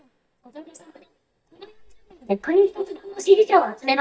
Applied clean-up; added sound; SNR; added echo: neural mask model DeepFilterNet 3.